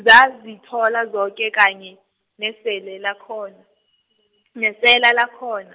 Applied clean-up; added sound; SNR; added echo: none; none; none; none.